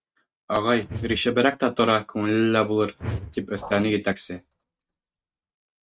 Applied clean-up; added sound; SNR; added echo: neural mask model RNNoise.